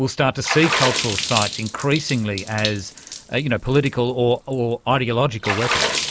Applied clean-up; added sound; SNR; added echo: none; Water / Splash, splatter; 5 dB; none.